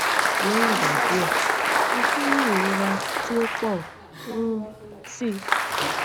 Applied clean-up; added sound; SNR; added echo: none; Applause; -4 dB; none.